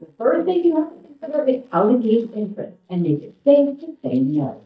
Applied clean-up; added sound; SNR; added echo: neural mask model DeepFilterNet 3.